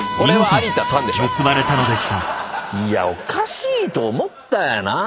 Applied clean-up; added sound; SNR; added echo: none; none; none; none.